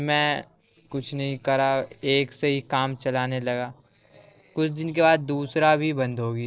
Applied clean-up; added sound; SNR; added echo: neural separator model SepFormer DNS4.